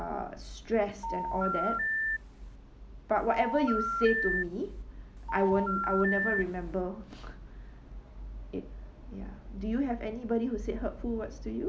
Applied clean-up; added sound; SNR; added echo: none; Telephone; 1 dB; none.